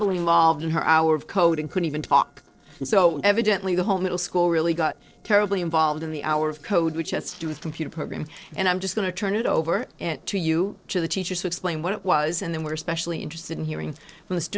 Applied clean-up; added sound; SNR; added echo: neural separator model SepFormer DNS4.